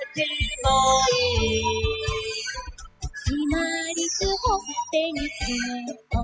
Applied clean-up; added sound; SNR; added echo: classical method spectral subtraction.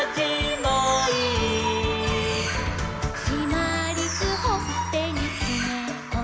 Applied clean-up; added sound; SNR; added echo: none; Bowed string instrument + Bird; 5 dB; none.